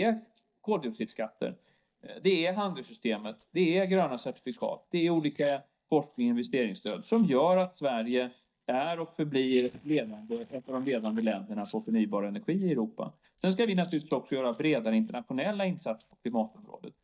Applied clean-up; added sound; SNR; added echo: neural mask model DeepFilterNet 3.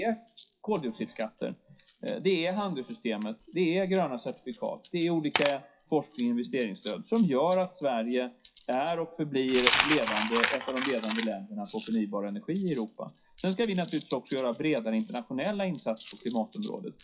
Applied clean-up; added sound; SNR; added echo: classical method WPE with log-MMSE.